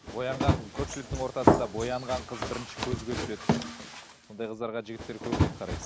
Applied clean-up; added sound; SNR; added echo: none; Run; -5 dB; none.